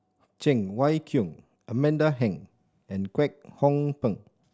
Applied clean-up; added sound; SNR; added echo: none; none; none; none.